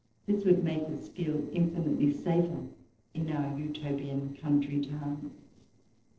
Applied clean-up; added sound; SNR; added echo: neural separator model SepFormer DNS4.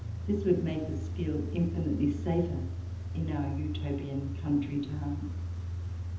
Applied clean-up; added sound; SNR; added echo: none; Idling / Engine starting / Accelerating, revving, vroom / Car; 3 dB; reverberation time 0.8 s.